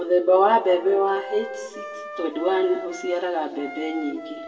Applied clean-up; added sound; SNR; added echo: none; Wind instrument, woodwind instrument; 14 dB; reverberation time 1.2 s.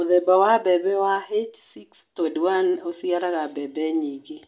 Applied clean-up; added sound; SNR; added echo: none; none; none; none.